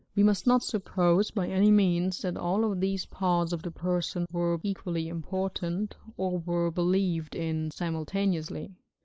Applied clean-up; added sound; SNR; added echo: neural mask model Resemble Enhance denoiser.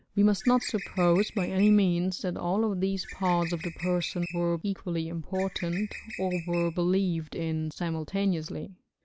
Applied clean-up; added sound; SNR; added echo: none; Bird; 15 dB; none.